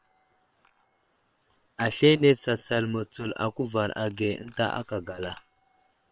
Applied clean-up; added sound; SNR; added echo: neural separator model SepFormer WHAM!.